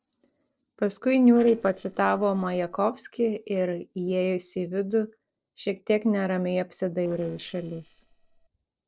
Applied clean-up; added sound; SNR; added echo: neural separator model SepFormer DNS4.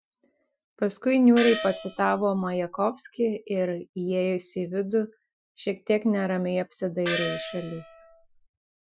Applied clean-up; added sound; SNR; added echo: classical method Wiener filter.